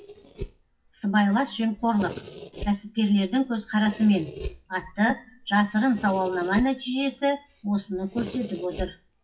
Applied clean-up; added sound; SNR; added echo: classical method WPE with log-MMSE.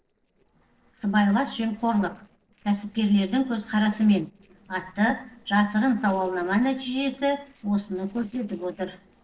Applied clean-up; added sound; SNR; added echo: neural separator model SepFormer DNS4.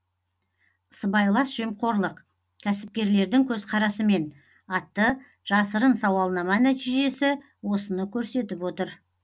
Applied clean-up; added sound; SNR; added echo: none; none; none; none.